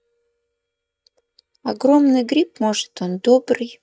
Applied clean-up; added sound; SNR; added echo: neural mask model DeepFilterNet 3.